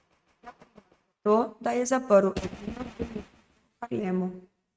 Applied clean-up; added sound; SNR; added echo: neural mask model RNNoise.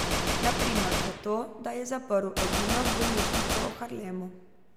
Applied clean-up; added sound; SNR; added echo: none; Gunshot, gunfire; -2 dB; none.